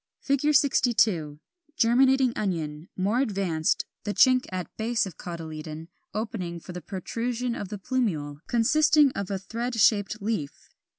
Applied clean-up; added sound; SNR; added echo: none; none; none; none.